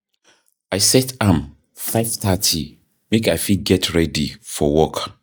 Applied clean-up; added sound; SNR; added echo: neural mask model DeepFilterNet 3.